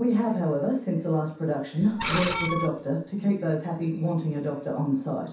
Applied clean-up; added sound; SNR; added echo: none; Screech; 5 dB; reverberation time 0.7 s.